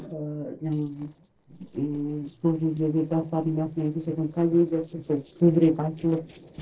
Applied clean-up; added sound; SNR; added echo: neural separator model SepFormer DNS4.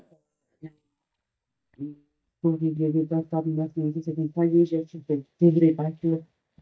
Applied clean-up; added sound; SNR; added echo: neural mask model DeepFilterNet 3.